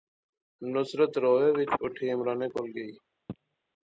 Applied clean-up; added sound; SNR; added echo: none; Telephone; 10 dB; none.